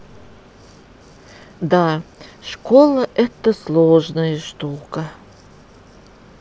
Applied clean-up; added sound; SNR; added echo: none; none; none; none.